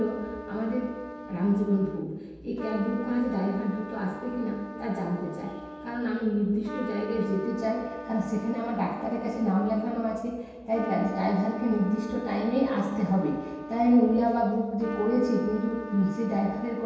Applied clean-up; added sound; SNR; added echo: none; Trumpet; 13 dB; reverberation time 1.2 s.